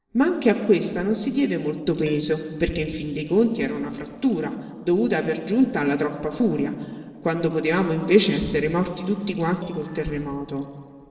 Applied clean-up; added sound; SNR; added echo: neural separator model SepFormer DNS4.